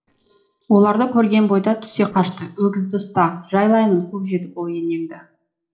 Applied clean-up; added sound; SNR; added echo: neural separator model SepFormer DNS4.